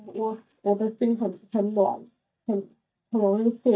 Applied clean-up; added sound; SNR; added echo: neural mask model DeepFilterNet 3.